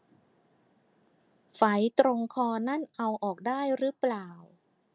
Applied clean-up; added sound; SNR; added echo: none; none; none; none.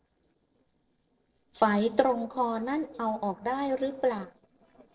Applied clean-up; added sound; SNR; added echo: neural separator model SepFormer DNS4.